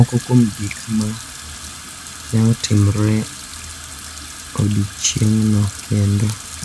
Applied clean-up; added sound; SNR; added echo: none; Sink (filling or washing) / Water tap, faucet; 13 dB; none.